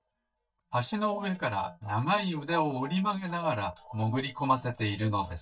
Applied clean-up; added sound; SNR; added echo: neural mask model DeepFilterNet 3.